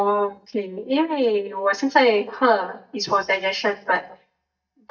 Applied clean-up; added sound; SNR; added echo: neural mask model DeepFilterNet 3.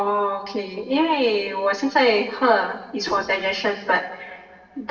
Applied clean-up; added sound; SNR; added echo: neural separator model SepFormer DNS4.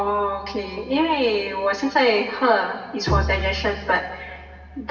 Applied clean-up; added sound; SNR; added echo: none; Bowed string instrument; 9 dB; reverberation time 1.6 s.